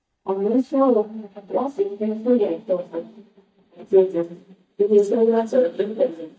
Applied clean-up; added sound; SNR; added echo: neural mask model DeepFilterNet 3.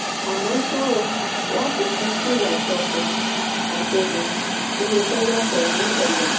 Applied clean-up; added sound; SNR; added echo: none; Hiss; -2 dB; reverberation time 0.6 s.